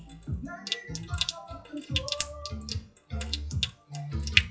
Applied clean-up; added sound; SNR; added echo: classical method WPE with log-MMSE.